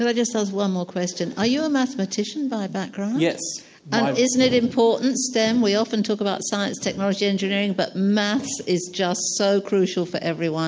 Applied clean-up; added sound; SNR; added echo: none; none; none; none.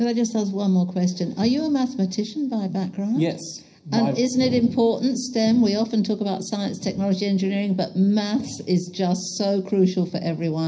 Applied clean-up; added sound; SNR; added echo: none; none; none; reverberation time 0.4 s.